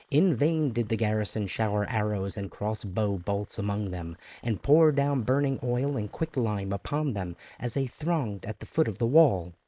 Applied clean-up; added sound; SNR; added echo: neural mask model Resemble Enhance denoiser.